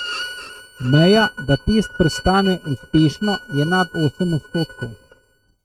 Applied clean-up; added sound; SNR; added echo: neural mask model RNNoise.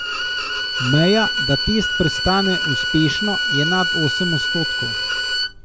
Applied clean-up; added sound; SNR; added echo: none; Bowed string instrument; 0 dB; none.